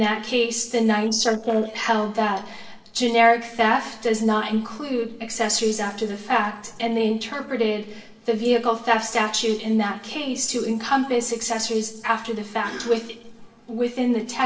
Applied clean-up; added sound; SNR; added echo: neural separator model SepFormer DNS4.